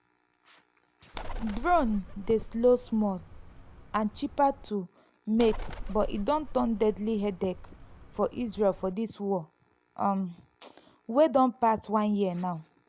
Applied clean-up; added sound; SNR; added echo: none; Bird; 10 dB; none.